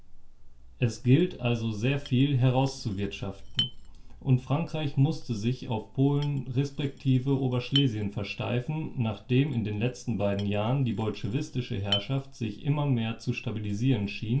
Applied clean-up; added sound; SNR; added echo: none; Chink, clink; 15 dB; reverberation time 0.2 s.